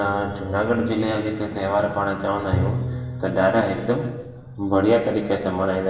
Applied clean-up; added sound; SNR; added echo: none; Bowed string instrument; 7 dB; reverberation time 1.2 s.